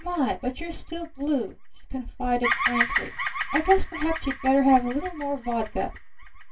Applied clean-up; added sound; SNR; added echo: none; Bird vocalization, bird call, bird song; 7 dB; reverberation time 0.1 s.